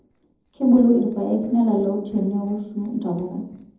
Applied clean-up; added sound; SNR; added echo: neural separator model SepFormer DNS4.